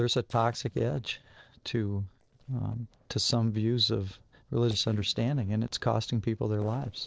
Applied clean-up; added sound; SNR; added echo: neural separator model SepFormer DNS4.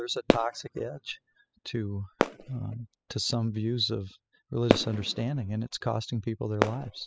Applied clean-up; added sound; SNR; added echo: classical method spectral subtraction.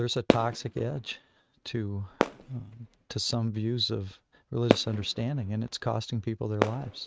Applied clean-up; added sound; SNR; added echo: neural mask model RNNoise.